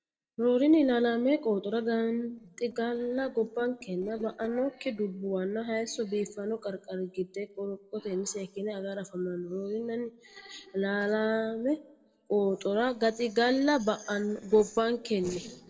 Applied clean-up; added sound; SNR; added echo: neural separator model SepFormer DNS4.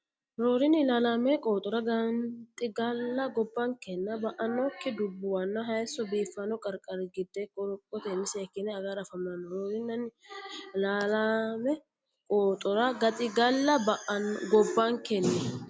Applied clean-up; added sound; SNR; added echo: none; none; none; none.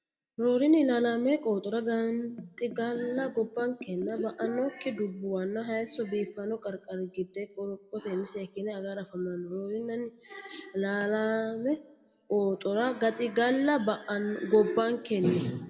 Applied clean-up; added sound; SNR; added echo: none; Bathtub (filling or washing); 13 dB; reverberation time 0.7 s.